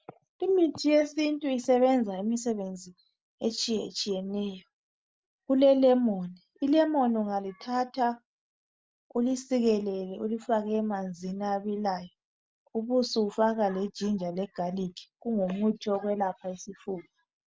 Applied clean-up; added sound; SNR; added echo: none; none; none; none.